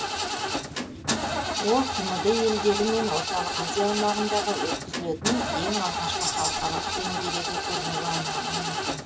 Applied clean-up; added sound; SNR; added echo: none; Tambourine + Engine starting / Car; 0 dB; none.